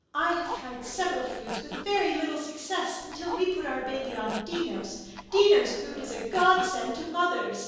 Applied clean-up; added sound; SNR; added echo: none; Zipper (clothing); 11 dB; reverberation time 1.3 s.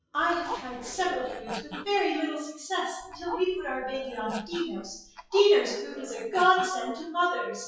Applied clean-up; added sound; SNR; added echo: classical method WPE with log-MMSE.